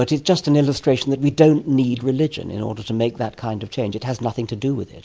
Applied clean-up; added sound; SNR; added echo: none; none; none; none.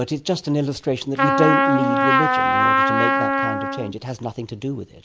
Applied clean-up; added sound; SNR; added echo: none; Trumpet; -5 dB; none.